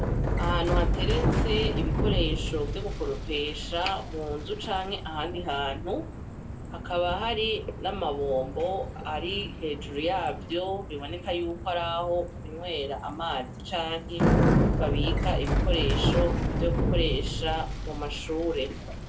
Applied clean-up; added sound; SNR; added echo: none; Bicycle; -2 dB; reverberation time 0.2 s.